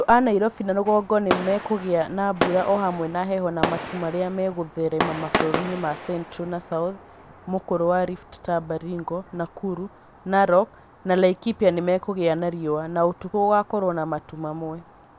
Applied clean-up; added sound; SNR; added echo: none; Fireworks; 10 dB; none.